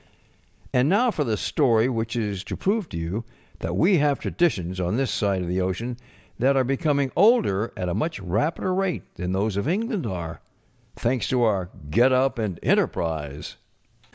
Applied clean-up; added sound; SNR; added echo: none; none; none; none.